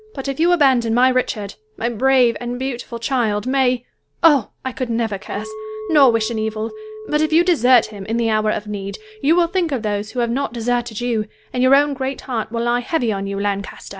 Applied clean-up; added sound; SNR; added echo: none; Chink, clink; 19 dB; none.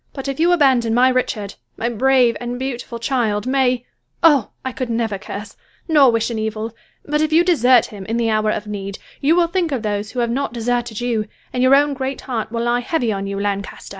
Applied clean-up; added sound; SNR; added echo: none; none; none; none.